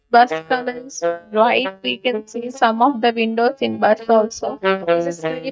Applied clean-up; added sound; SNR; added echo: neural mask model DeepFilterNet 3.